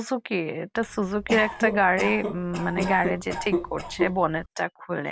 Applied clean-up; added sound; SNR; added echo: none; Cough; 5 dB; none.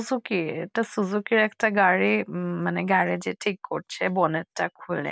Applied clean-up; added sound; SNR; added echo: none; none; none; none.